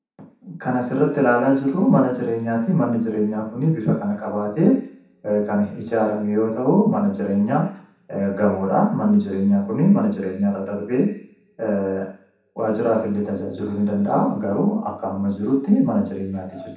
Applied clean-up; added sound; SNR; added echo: none; none; none; reverberation time 0.7 s.